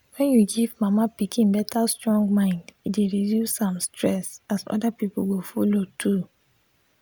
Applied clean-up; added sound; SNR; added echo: none; none; none; none.